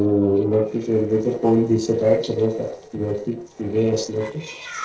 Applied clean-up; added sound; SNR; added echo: neural separator model SepFormer DNS4.